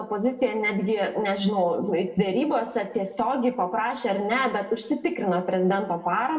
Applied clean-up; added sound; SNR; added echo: none; none; none; reverberation time 0.6 s.